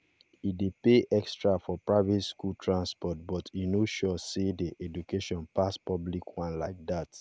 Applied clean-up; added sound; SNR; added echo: none; none; none; none.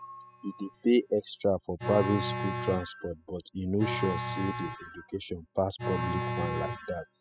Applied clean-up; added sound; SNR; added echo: classical method spectral subtraction.